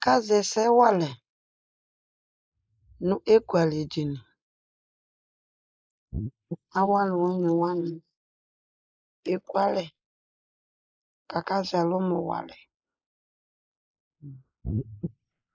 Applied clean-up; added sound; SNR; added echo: neural mask model Resemble Enhance denoiser.